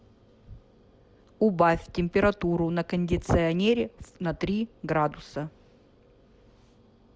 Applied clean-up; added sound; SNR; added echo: none; none; none; none.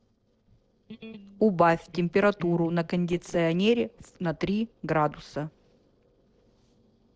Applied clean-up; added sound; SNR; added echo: neural separator model SepFormer DNS4.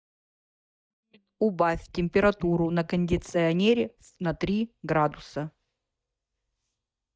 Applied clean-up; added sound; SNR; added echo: neural mask model DeepFilterNet 3.